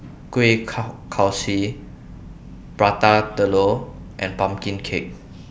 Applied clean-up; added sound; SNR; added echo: none; none; none; none.